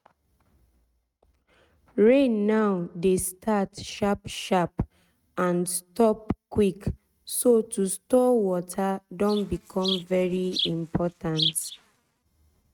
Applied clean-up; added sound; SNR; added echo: neural mask model RNNoise.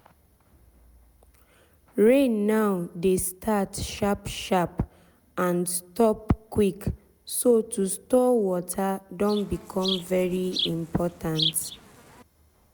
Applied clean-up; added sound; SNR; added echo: none; Insect; 8 dB; none.